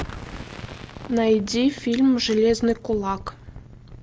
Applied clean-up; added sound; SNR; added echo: none; Explosion; 15 dB; none.